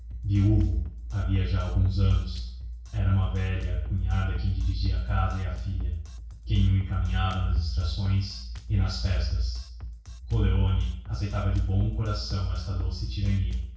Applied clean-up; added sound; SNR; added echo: neural separator model SepFormer DNS4.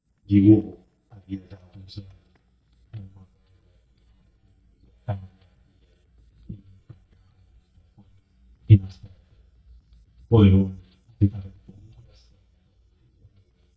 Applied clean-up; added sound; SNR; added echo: neural mask model DeepFilterNet 3.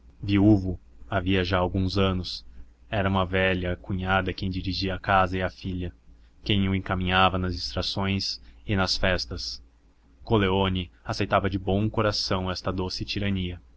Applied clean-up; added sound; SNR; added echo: none; none; none; none.